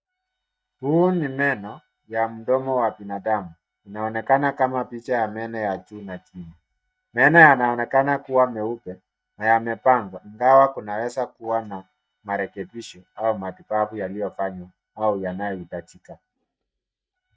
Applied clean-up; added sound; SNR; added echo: neural mask model DeepFilterNet 3.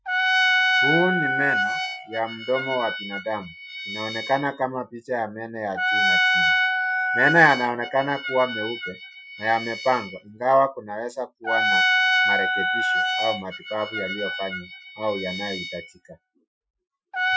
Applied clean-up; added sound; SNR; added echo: classical method Wiener filter.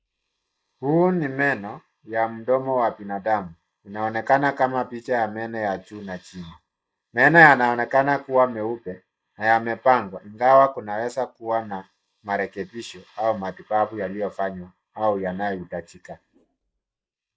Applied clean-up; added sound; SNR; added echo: neural mask model Resemble Enhance denoiser.